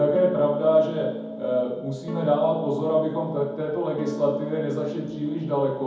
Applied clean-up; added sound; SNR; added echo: none; Electric guitar / Strum; 11 dB; reverberation time 1.2 s.